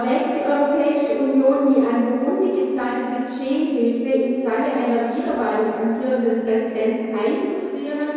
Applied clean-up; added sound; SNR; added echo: none; none; none; reverberation time 2.2 s.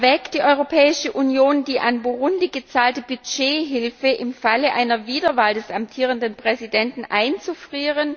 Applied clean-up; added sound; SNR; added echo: none; none; none; none.